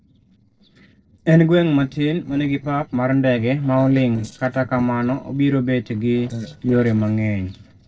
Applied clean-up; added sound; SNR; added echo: neural separator model SepFormer DNS4.